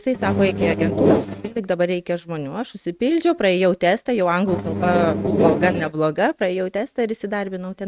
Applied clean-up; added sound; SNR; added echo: neural mask model RNNoise.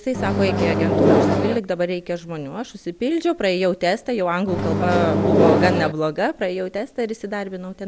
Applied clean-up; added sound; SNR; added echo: none; Microwave oven; -4 dB; none.